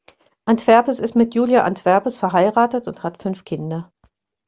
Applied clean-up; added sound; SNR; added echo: none; none; none; none.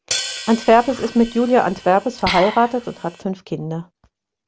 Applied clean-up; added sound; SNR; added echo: none; Hi-hat + Liquid; 10 dB; none.